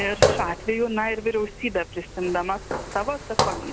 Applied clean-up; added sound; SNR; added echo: none; Walk, footsteps; 1 dB; none.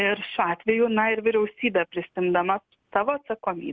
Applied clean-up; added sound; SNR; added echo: none; none; none; none.